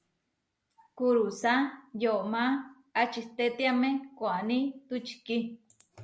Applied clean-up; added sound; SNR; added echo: none; none; none; none.